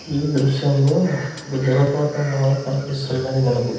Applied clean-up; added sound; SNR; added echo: none; Hi-hat; 20 dB; reverberation time 0.9 s.